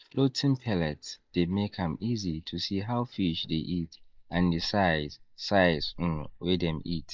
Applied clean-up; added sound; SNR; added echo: neural mask model DeepFilterNet 3.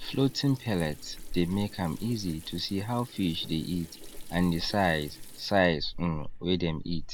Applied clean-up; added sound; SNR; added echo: none; Sink (filling or washing) / Water tap, faucet; 10 dB; none.